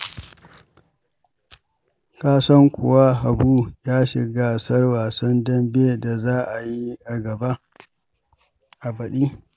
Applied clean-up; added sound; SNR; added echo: none; none; none; none.